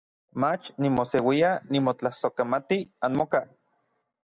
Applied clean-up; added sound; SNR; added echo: none; none; none; none.